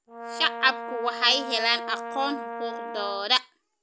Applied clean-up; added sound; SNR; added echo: none; Brass instrument; 8 dB; none.